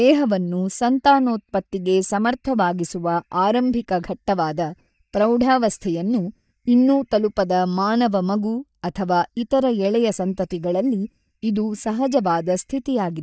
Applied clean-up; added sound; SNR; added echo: neural mask model DeepFilterNet 3.